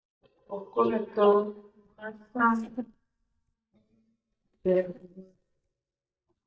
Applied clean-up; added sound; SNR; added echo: neural mask model DeepFilterNet 3.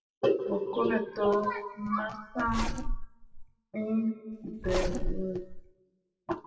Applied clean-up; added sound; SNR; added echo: classical method WPE with log-MMSE.